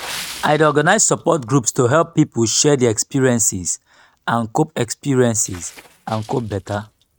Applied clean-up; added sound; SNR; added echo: neural mask model RNNoise.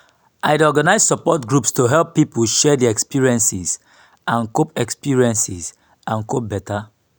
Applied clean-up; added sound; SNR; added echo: none; none; none; none.